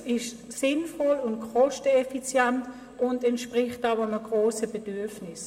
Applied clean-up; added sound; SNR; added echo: none; none; none; reverberation time 1.0 s.